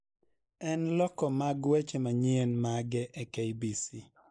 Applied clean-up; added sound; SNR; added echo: neural mask model Resemble Enhance denoiser.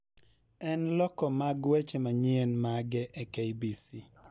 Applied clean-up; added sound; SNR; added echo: none; none; none; none.